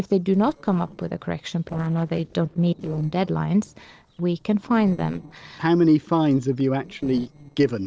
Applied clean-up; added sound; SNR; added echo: neural separator model SepFormer DNS4.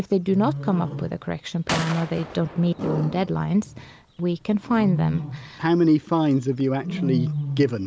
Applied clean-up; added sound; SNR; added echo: none; Gunshot, gunfire + Wild animals; 8 dB; none.